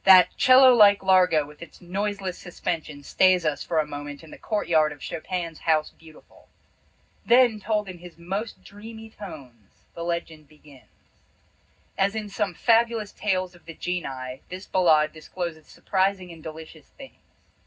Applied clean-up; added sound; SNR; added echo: none; none; none; reverberation time 0.4 s.